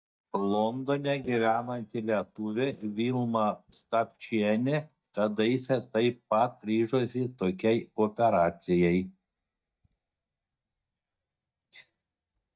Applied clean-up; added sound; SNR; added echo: neural mask model DeepFilterNet 3.